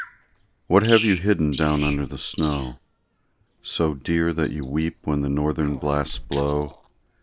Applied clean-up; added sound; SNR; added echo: neural mask model Resemble Enhance denoiser.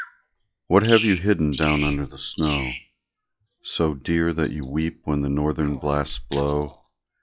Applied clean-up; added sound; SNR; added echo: classical method log-MMSE.